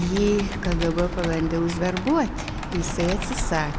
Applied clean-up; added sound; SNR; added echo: none; Computer keyboard; 6 dB; none.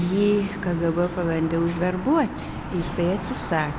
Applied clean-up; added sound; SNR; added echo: none; none; none; none.